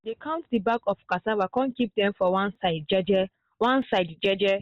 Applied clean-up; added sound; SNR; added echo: none; none; none; none.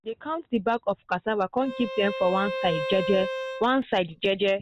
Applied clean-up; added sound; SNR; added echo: none; Bowed string instrument; 7 dB; none.